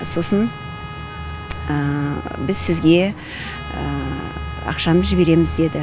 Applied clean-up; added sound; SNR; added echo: none; Trumpet; 17 dB; none.